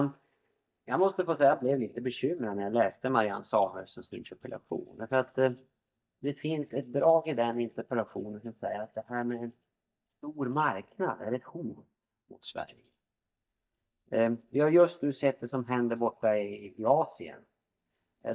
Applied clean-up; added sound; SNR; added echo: neural mask model DeepFilterNet 3.